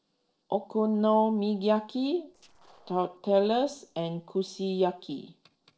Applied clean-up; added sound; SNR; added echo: neural separator model SepFormer DNS4.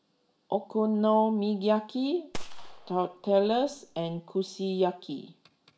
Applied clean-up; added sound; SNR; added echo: none; Gunshot, gunfire; 10 dB; reverberation time 0.5 s.